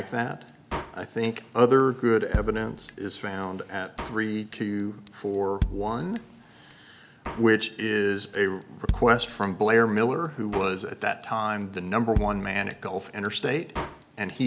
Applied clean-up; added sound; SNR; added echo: none; Drum kit; 10 dB; none.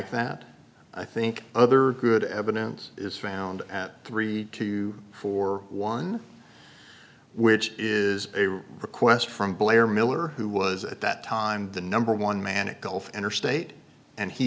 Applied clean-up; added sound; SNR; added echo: none; none; none; none.